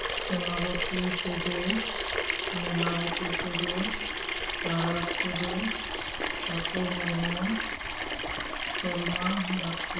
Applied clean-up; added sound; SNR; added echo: none; Sink (filling or washing) / Water tap, faucet; -2 dB; reverberation time 0.7 s.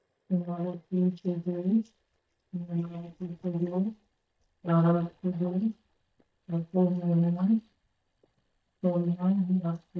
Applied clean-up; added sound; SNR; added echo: neural mask model DeepFilterNet 3.